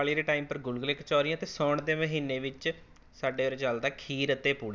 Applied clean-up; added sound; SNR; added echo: none; none; none; none.